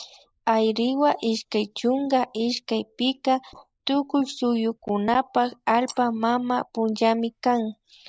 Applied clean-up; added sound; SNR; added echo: neural mask model Resemble Enhance denoiser.